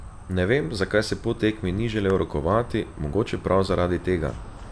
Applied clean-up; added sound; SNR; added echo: none; Insect; 14 dB; none.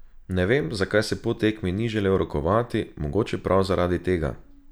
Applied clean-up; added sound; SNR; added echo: none; none; none; none.